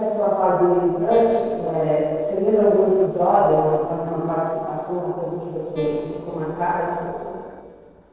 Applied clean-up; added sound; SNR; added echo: neural separator model SepFormer DNS4.